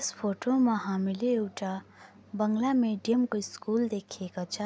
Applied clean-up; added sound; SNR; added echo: none; none; none; none.